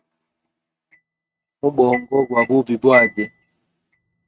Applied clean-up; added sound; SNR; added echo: neural mask model RNNoise.